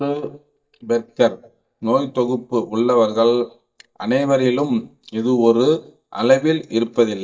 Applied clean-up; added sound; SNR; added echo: neural mask model DeepFilterNet 3.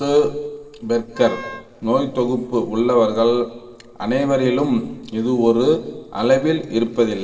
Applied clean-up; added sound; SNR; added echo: none; Wind instrument, woodwind instrument; 16 dB; reverberation time 2.6 s.